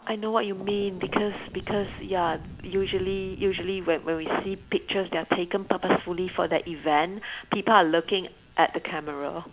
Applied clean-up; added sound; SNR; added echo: none; Thunder; 18 dB; none.